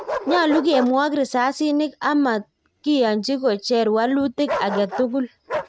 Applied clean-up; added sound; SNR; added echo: neural mask model RNNoise.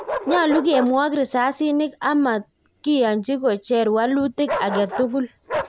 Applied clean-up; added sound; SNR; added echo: none; Bark; 10 dB; none.